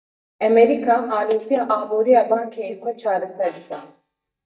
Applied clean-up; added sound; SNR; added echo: neural mask model DeepFilterNet 3.